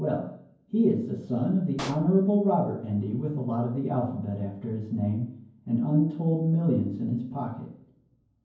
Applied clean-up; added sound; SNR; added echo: none; Explosion; 16 dB; reverberation time 0.9 s.